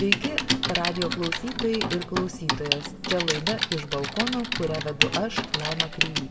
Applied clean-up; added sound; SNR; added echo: none; Typing; -1 dB; reverberation time 0.8 s.